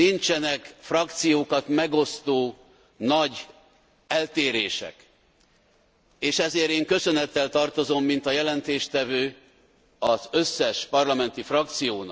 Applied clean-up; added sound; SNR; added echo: none; none; none; none.